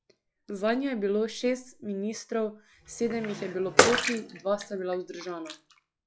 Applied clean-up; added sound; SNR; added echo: classical method log-MMSE.